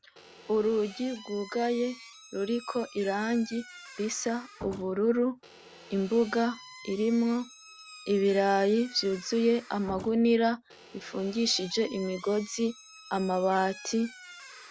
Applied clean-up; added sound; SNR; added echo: none; Squeak / Slam; 19 dB; none.